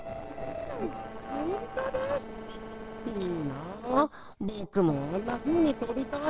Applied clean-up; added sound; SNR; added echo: neural separator model SepFormer DNS4.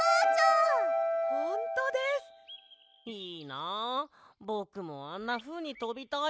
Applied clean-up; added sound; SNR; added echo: none; none; none; none.